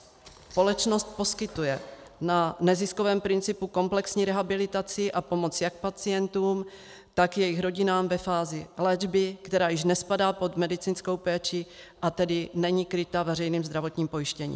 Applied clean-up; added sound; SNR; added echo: none; none; none; none.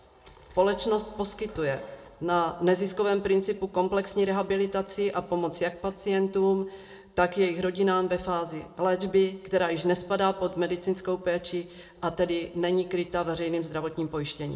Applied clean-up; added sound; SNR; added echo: none; none; none; reverberation time 1.6 s.